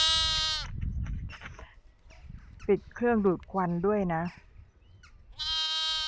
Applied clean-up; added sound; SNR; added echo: none; Livestock, farm animals, working animals; 1 dB; none.